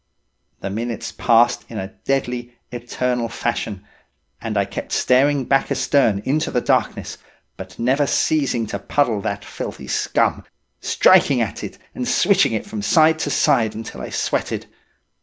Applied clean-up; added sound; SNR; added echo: none; none; none; none.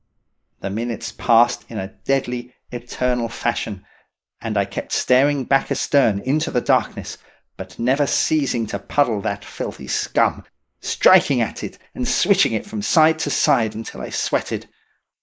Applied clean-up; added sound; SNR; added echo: neural mask model Resemble Enhance denoiser.